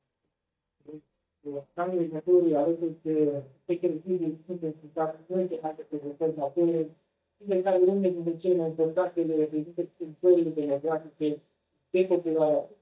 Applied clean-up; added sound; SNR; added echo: neural mask model DeepFilterNet 3.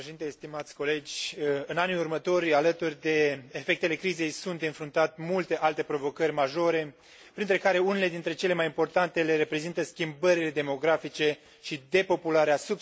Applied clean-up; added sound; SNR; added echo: none; none; none; none.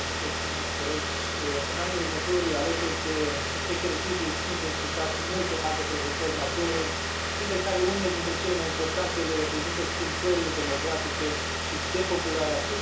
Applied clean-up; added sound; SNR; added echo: none; Car; -1 dB; reverberation time 0.6 s.